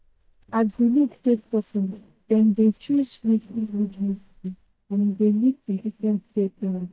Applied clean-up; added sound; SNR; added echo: neural mask model DeepFilterNet 3.